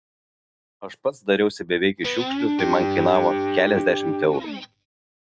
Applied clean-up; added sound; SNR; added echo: none; Guitar; 1 dB; none.